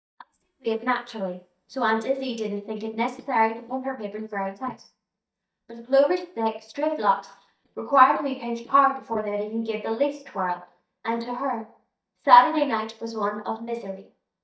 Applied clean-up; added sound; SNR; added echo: neural mask model DeepFilterNet 3.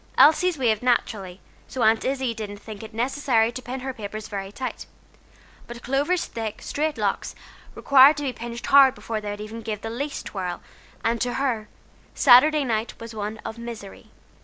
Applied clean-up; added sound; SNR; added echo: none; none; none; none.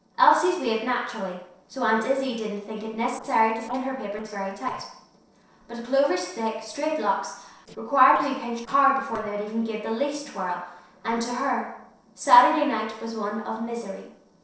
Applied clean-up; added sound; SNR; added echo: neural separator model SepFormer DNS4.